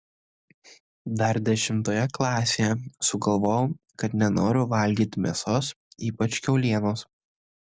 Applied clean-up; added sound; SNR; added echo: none; none; none; none.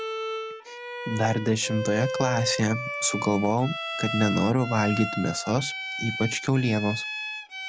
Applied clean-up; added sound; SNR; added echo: none; Bowed string instrument; 7 dB; none.